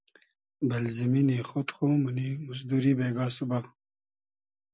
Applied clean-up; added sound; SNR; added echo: none; none; none; none.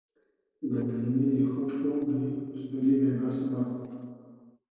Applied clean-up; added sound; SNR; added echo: neural separator model SepFormer DNS4.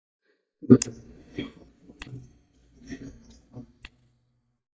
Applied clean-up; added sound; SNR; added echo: neural mask model DeepFilterNet 3.